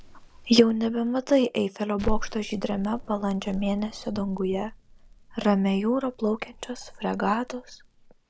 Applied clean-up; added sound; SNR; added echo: none; Crackle; 11 dB; none.